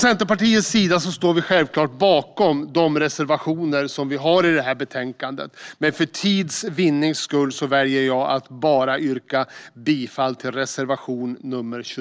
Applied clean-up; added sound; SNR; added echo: none; none; none; none.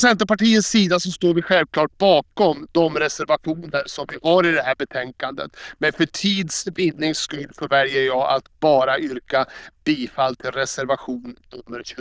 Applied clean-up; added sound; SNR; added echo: neural diffusion model UNIVERSE++.